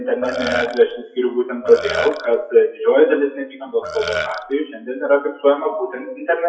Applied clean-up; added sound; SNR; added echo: classical method WPE with log-MMSE.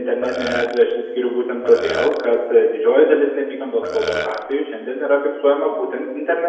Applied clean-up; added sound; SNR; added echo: none; Burping, eructation; 9 dB; reverberation time 0.9 s.